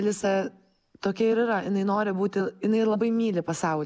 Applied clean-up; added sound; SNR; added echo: none; none; none; none.